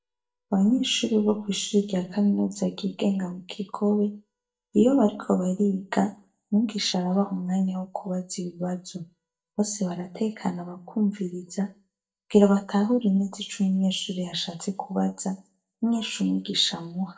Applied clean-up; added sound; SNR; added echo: neural mask model DeepFilterNet 3.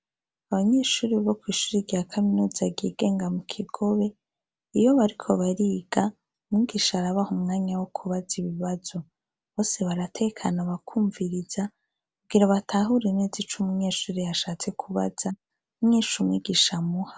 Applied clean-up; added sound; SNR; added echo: none; none; none; none.